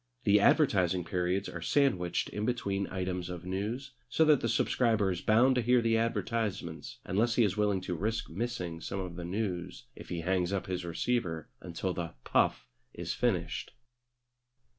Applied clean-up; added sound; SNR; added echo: none; none; none; none.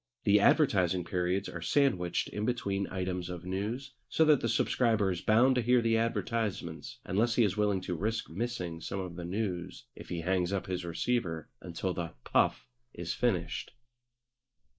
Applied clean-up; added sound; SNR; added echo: neural mask model Resemble Enhance denoiser.